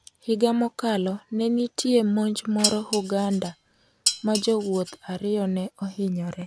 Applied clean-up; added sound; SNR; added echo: none; Dishes, pots, and pans; 6 dB; none.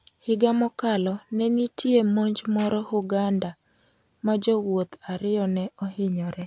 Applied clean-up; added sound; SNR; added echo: none; none; none; none.